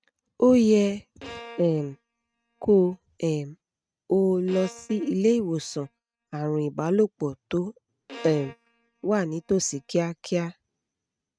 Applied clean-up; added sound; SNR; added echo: neural mask model RNNoise.